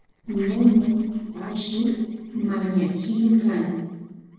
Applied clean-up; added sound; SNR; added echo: neural separator model SepFormer DNS4.